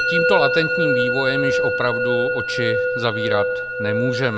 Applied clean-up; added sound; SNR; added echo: none; Musical instrument; -3 dB; none.